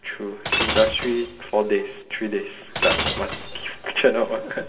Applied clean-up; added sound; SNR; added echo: none; Shatter; 4 dB; reverberation time 1.7 s.